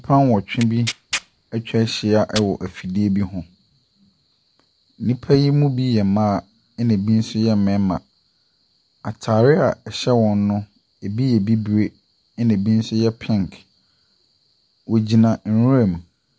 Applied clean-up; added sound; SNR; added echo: none; Tearing; 12 dB; none.